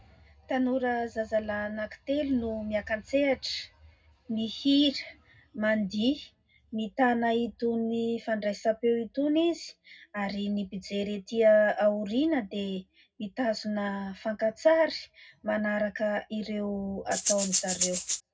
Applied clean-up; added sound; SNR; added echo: none; Rattle (instrument); 1 dB; reverberation time 0.3 s.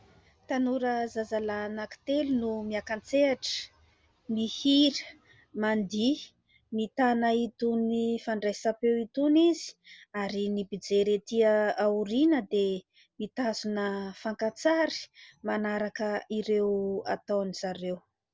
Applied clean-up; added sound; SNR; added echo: none; none; none; none.